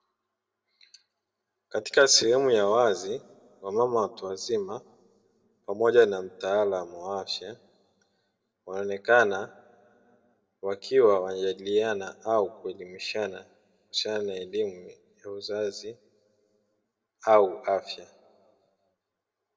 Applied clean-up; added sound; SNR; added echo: none; none; none; reverberation time 0.7 s.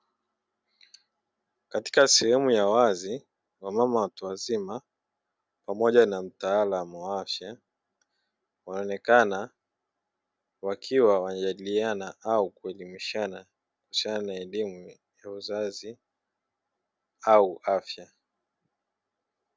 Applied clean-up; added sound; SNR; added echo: none; none; none; none.